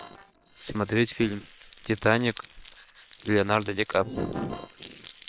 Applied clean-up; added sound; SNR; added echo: neural separator model SepFormer WHAM!.